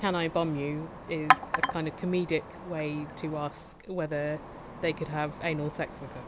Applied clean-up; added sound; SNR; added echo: none; Chink, clink; 3 dB; none.